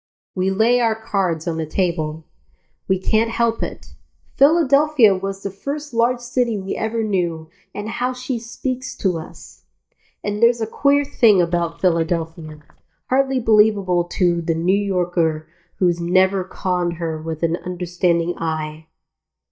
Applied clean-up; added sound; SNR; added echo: neural mask model DeepFilterNet 3.